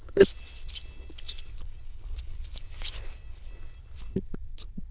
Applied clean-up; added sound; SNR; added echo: neural diffusion model UNIVERSE++.